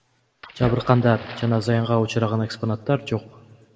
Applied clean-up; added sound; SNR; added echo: none; Splash, splatter; 16 dB; reverberation time 1.0 s.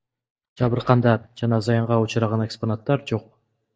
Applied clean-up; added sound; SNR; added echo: neural mask model DeepFilterNet 3.